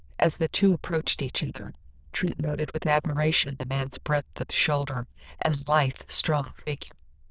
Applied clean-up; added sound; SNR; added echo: neural diffusion model UNIVERSE++.